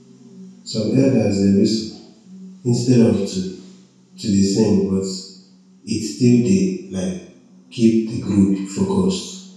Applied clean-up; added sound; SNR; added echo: none; none; none; reverberation time 0.6 s.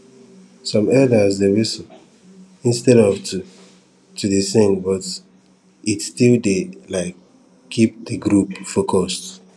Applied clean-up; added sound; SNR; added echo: none; none; none; none.